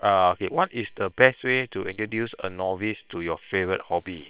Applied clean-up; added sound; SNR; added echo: neural separator model SepFormer WHAM!.